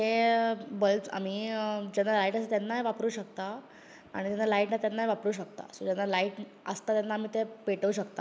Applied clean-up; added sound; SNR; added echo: none; none; none; none.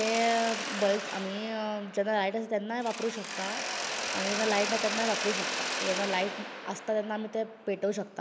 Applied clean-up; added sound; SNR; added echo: none; Mechanisms; 4 dB; none.